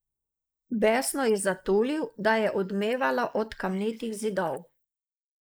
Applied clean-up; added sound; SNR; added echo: neural mask model Resemble Enhance denoiser.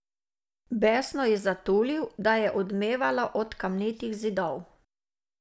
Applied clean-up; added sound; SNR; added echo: none; none; none; none.